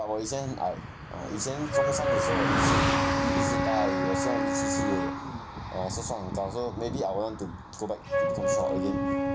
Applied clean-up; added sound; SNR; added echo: none; Wind instrument, woodwind instrument + Car passing by; -4 dB; none.